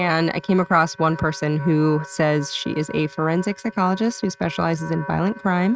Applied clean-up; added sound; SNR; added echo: neural mask model RNNoise.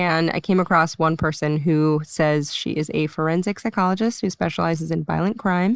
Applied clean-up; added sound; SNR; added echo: neural mask model Resemble Enhance denoiser.